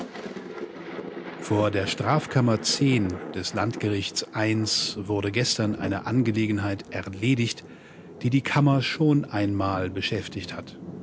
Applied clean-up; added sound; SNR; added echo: none; Thunder; 13 dB; none.